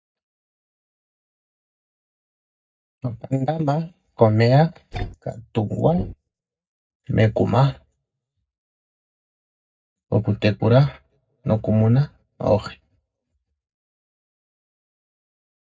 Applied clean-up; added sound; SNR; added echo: neural mask model DeepFilterNet 3.